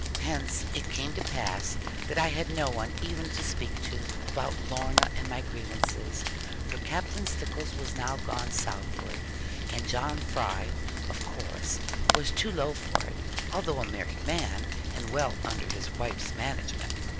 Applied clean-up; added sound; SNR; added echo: none; Rain; -3 dB; none.